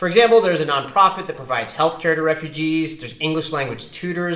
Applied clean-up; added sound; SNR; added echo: none; none; none; reverberation time 1.9 s.